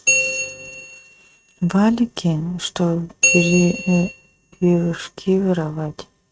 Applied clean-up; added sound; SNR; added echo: neural mask model RNNoise.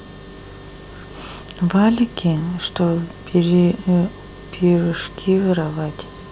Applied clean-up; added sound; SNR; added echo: none; none; none; none.